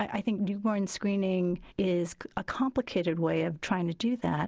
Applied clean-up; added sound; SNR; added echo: none; none; none; none.